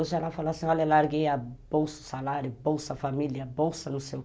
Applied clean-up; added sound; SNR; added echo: none; none; none; none.